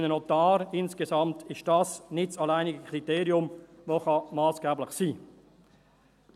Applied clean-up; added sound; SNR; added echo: none; none; none; none.